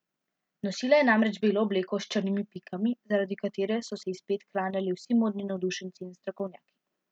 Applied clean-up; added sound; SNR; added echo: none; none; none; none.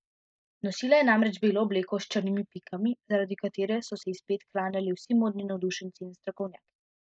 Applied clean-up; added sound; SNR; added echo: neural mask model Resemble Enhance denoiser.